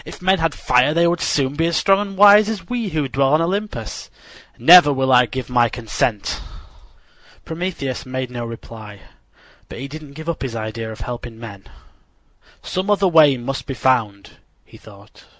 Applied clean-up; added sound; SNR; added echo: none; none; none; none.